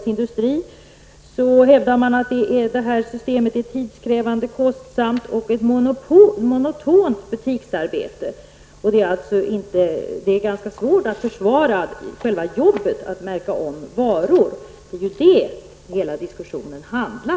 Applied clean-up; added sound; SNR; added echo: none; none; none; none.